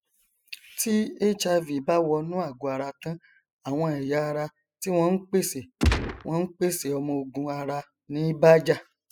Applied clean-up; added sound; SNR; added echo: classical method spectral subtraction.